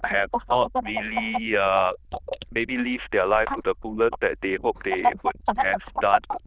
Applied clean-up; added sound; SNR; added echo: neural diffusion model UNIVERSE++.